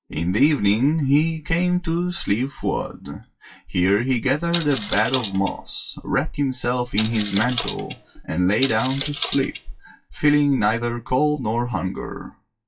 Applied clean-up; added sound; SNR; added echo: classical method WPE with log-MMSE.